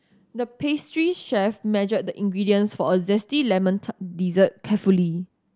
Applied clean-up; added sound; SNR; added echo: none; none; none; none.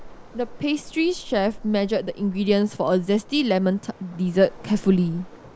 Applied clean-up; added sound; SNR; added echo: none; Waves, surf; 18 dB; none.